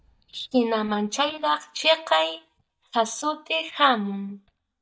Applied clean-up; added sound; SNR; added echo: neural mask model DeepFilterNet 3.